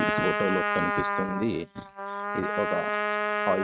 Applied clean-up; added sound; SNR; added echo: neural mask model RNNoise.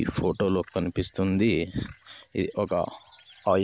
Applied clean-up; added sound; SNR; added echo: none; none; none; none.